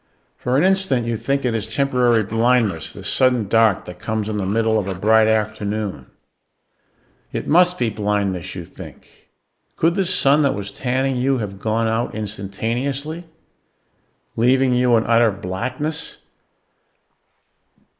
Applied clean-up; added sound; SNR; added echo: neural mask model Resemble Enhance denoiser.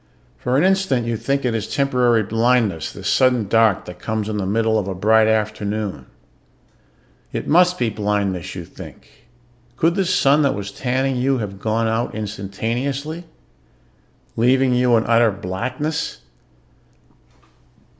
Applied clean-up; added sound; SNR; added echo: none; none; none; none.